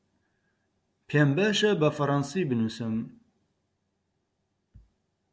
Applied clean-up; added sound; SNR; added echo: none; none; none; none.